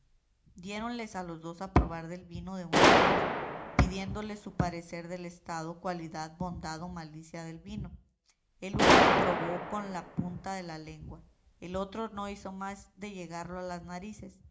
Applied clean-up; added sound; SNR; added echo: none; Gunshot, gunfire; -4 dB; reverberation time 0.4 s.